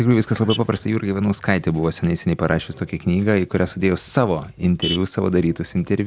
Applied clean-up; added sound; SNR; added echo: none; Vehicle horn, car horn, honking; 18 dB; none.